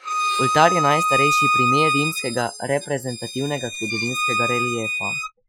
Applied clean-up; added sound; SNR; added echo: classical method Wiener filter.